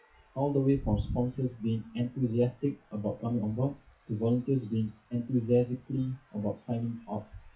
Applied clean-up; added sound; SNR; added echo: classical method WPE with log-MMSE.